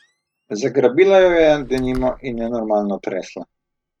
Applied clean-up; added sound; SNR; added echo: neural mask model RNNoise.